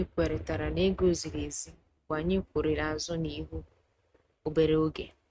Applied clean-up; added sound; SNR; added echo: neural mask model RNNoise.